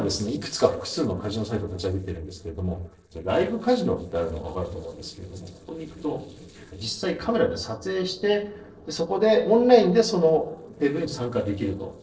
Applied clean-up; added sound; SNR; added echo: neural separator model SepFormer DNS4.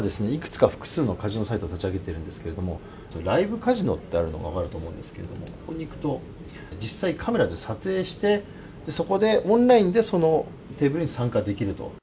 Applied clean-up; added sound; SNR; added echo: none; none; none; none.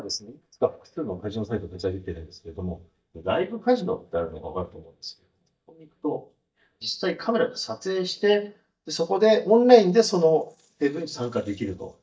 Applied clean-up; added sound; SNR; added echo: neural mask model DeepFilterNet 3.